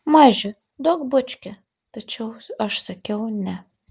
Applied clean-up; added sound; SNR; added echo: none; none; none; none.